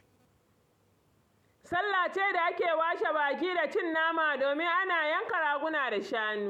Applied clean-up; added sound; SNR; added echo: none; none; none; none.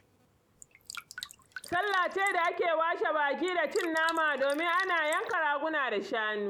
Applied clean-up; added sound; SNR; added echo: none; Drip; 16 dB; none.